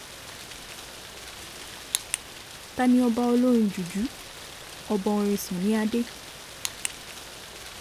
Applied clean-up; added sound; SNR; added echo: none; Rain; 13 dB; none.